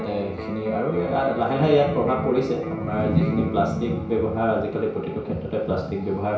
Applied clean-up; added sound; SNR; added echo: none; Electric guitar; 11 dB; reverberation time 0.6 s.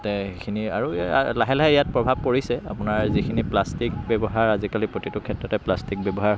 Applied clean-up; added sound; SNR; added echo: none; none; none; none.